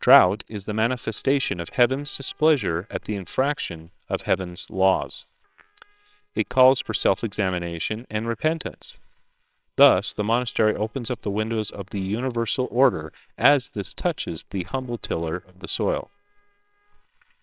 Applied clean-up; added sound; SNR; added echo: neural separator model SepFormer WHAMR!.